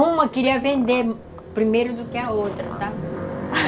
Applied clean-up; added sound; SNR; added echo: none; Car; 20 dB; none.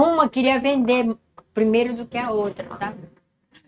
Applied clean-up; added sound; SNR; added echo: neural mask model RNNoise.